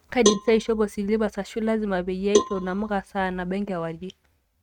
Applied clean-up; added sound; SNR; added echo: neural mask model RNNoise.